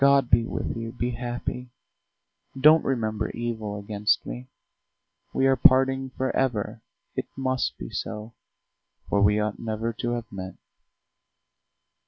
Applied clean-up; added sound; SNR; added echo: none; none; none; none.